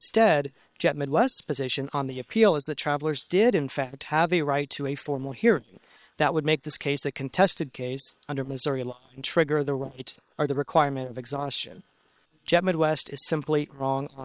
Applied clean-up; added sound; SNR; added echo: neural separator model SepFormer WHAM!.